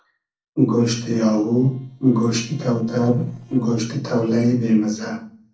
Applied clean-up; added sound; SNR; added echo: neural separator model SepFormer DNS4.